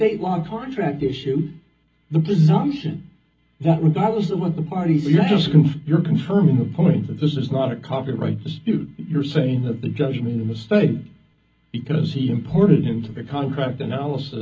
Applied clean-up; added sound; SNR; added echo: none; none; none; reverberation time 0.4 s.